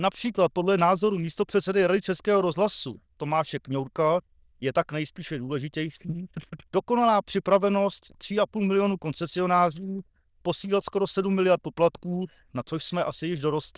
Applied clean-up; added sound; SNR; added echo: neural diffusion model UNIVERSE++.